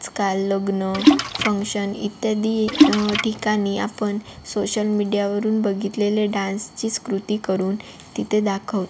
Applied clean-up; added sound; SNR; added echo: none; Splash, splatter; -2 dB; none.